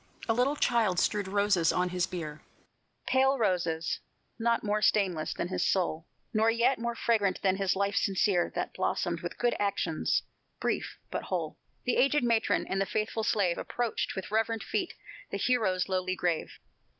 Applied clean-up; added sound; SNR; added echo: none; none; none; none.